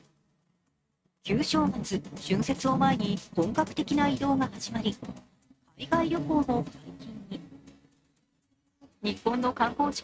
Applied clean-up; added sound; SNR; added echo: neural mask model RNNoise.